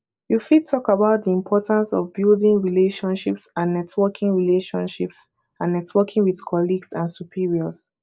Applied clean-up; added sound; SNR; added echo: neural mask model Resemble Enhance denoiser.